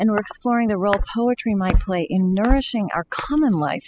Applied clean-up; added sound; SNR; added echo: classical method spectral subtraction.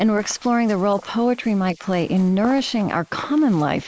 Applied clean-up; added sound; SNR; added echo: neural mask model Resemble Enhance denoiser.